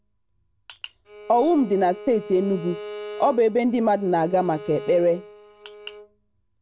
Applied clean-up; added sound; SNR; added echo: none; Bowed string instrument; 16 dB; none.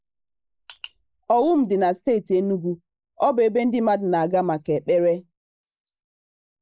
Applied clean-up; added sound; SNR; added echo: neural mask model Resemble Enhance denoiser.